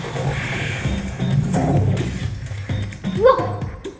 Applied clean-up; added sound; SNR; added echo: none; none; none; reverberation time 1.1 s.